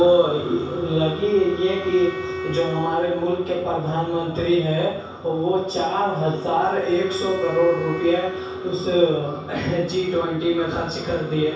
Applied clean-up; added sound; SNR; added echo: none; Wind instrument, woodwind instrument; 11 dB; reverberation time 0.7 s.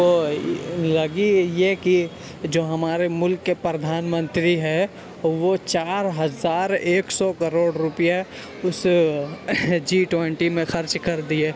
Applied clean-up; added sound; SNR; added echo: none; none; none; none.